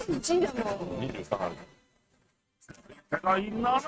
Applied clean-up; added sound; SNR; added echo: neural mask model RNNoise.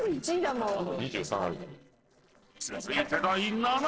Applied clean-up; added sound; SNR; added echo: neural separator model SepFormer DNS4.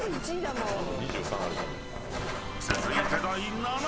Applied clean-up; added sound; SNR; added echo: none; Writing; 1 dB; none.